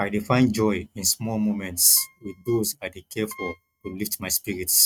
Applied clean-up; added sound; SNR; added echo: neural mask model RNNoise.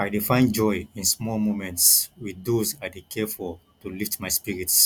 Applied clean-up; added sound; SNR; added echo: none; none; none; none.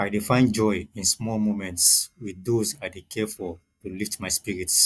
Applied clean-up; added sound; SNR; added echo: neural mask model DeepFilterNet 3.